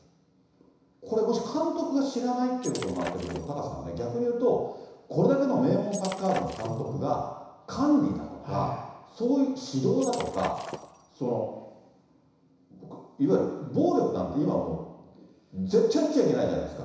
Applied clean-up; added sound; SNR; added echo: none; Shatter; 13 dB; reverberation time 1.0 s.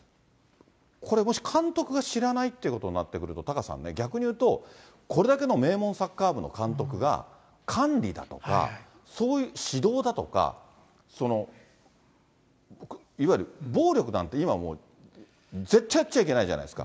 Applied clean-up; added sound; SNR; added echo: none; none; none; none.